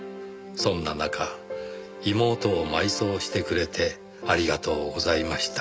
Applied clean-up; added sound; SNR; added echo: none; none; none; none.